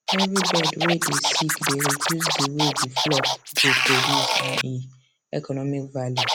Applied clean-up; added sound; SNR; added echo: none; Scratching (performance technique); -3 dB; none.